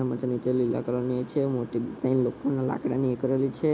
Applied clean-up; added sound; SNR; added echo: none; none; none; none.